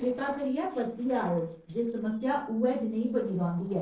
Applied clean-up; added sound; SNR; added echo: neural separator model SepFormer DNS4.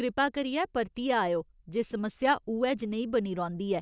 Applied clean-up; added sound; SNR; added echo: none; none; none; none.